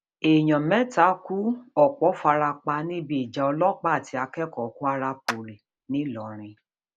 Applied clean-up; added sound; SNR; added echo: none; Clapping; 13 dB; none.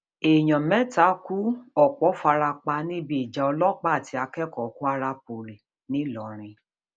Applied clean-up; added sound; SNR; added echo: none; none; none; none.